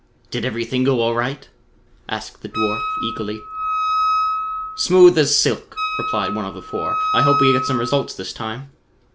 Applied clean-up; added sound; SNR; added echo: none; Wind instrument, woodwind instrument; 2 dB; none.